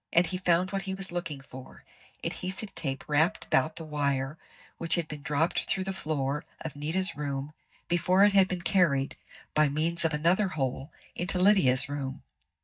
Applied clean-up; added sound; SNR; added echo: neural mask model DeepFilterNet 3.